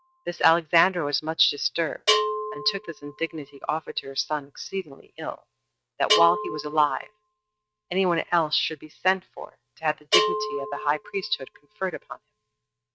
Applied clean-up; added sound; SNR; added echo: neural mask model RNNoise.